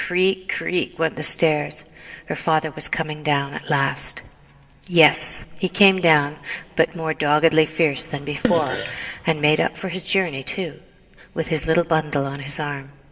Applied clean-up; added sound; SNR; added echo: none; Fart; 6 dB; reverberation time 1.6 s.